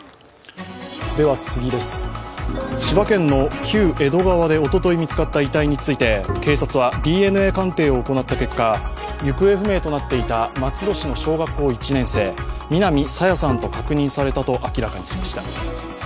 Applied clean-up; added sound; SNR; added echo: none; Bowed string instrument; 11 dB; none.